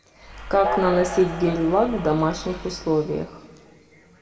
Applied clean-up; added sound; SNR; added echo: none; Train; 9 dB; reverberation time 1.7 s.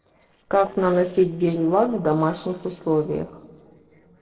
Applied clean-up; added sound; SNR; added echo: neural separator model SepFormer DNS4.